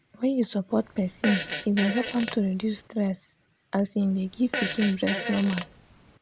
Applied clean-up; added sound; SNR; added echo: none; Fart; 6 dB; none.